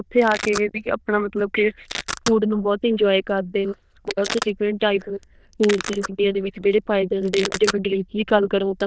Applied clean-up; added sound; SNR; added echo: neural diffusion model UNIVERSE++.